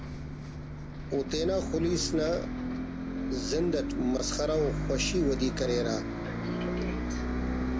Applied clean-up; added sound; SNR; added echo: none; Bus; 1 dB; none.